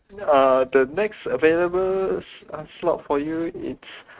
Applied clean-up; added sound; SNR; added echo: neural mask model RNNoise.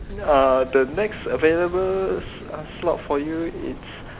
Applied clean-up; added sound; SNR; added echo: none; Waves, surf; 14 dB; none.